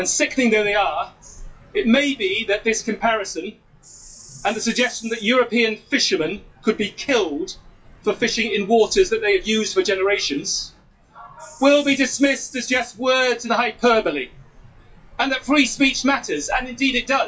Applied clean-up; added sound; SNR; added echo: classical method WPE with log-MMSE.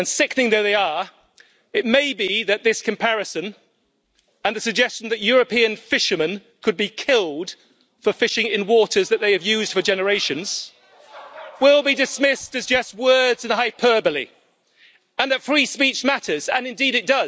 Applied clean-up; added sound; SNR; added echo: none; none; none; none.